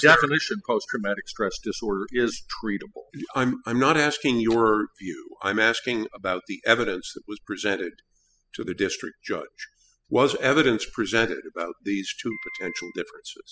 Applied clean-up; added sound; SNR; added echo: classical method spectral subtraction.